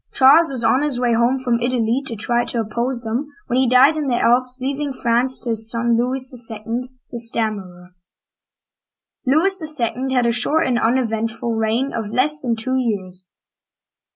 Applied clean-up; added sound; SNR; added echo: none; none; none; none.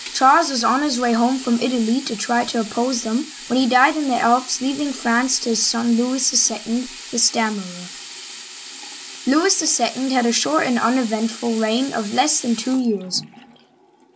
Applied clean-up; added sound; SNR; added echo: none; Sink (filling or washing); 15 dB; none.